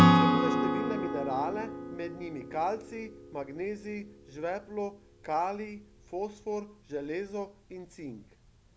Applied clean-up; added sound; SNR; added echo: none; Acoustic guitar / Strum; -5 dB; none.